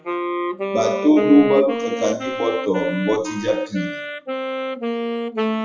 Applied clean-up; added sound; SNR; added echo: classical method WPE with log-MMSE.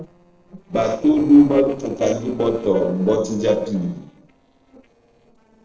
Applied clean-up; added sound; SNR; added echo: neural separator model SepFormer DNS4.